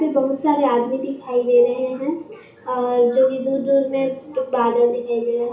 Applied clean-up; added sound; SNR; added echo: none; none; none; reverberation time 0.8 s.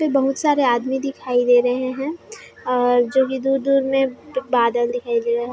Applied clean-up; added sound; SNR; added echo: none; none; none; none.